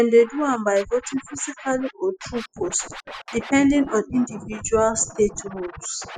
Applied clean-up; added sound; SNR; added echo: classical method spectral subtraction.